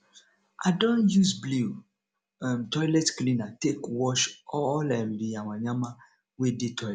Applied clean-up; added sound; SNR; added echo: none; none; none; none.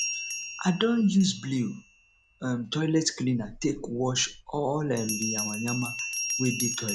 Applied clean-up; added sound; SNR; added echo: none; Bell; 7 dB; none.